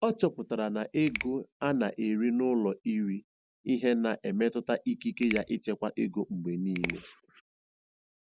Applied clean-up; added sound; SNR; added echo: none; Finger snapping; 13 dB; none.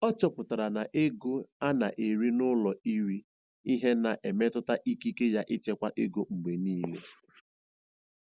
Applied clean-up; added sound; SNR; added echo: none; none; none; none.